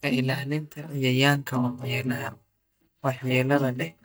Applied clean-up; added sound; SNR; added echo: neural mask model DeepFilterNet 3.